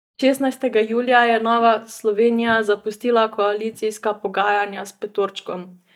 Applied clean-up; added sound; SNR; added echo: neural mask model DeepFilterNet 3.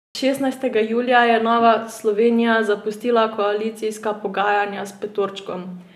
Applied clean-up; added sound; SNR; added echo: none; none; none; none.